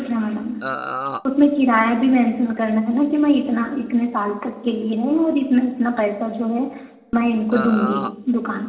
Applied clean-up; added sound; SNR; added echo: none; Burping, eructation; 8 dB; reverberation time 1.4 s.